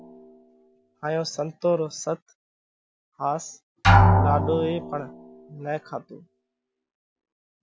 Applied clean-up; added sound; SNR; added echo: none; Drum; -4 dB; none.